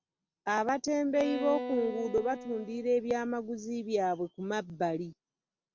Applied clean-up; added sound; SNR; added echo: none; Bowed string instrument; 9 dB; none.